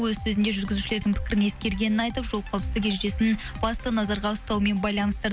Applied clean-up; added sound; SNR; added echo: none; none; none; none.